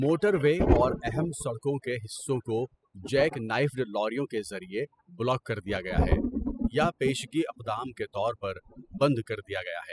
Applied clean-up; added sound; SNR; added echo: classical method spectral subtraction.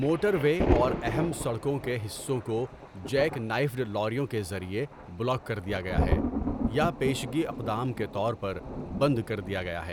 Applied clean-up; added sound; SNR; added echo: none; Thunder; 4 dB; none.